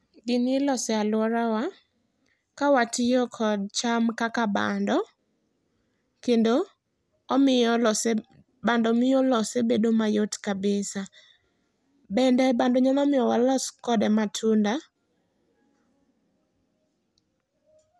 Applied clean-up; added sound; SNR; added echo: none; none; none; none.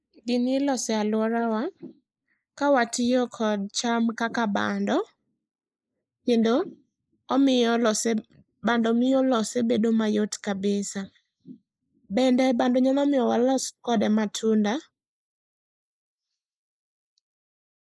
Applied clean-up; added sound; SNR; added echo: neural mask model Resemble Enhance denoiser.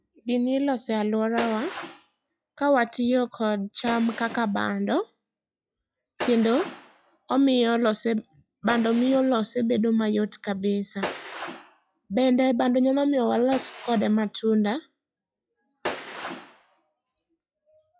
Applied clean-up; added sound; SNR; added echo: classical method log-MMSE.